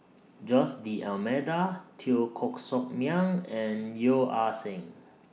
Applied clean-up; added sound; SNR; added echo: none; none; none; none.